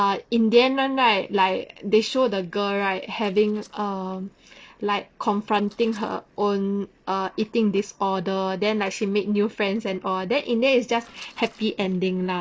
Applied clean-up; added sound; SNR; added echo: neural separator model SepFormer DNS4.